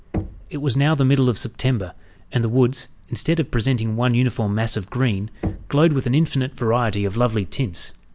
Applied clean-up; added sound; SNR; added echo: none; Knock; 14 dB; none.